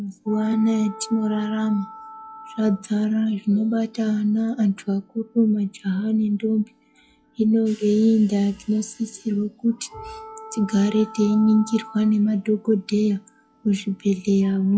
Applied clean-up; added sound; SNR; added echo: classical method log-MMSE.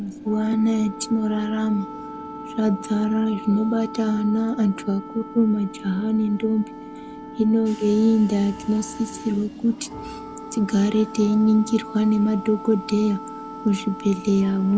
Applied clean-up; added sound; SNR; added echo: none; Wind instrument, woodwind instrument + Subway, metro, underground / Train; 13 dB; none.